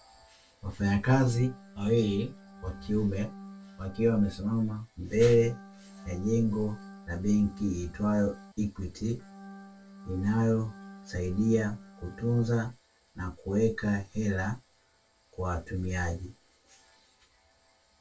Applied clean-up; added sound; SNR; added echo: none; Organ; 17 dB; reverberation time 0.2 s.